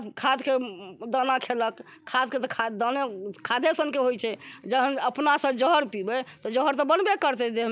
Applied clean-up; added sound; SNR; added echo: none; none; none; none.